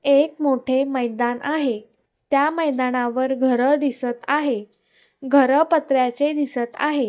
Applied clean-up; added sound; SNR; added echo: neural mask model DeepFilterNet 3.